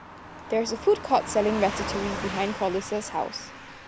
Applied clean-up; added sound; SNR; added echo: none; Car passing by / Truck; 9 dB; none.